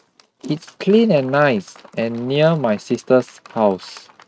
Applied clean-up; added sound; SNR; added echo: neural mask model RNNoise.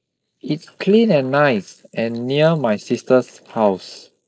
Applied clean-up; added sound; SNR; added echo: neural mask model Resemble Enhance denoiser.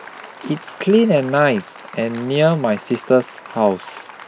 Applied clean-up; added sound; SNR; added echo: none; Applause; 18 dB; none.